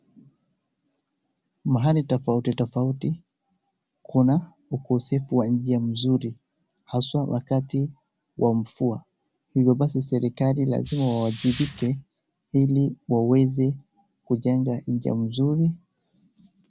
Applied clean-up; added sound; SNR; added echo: none; Hiss; 4 dB; none.